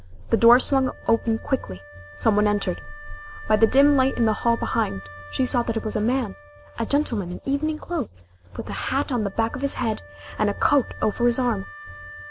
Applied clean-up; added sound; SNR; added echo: none; Wind instrument, woodwind instrument; 19 dB; none.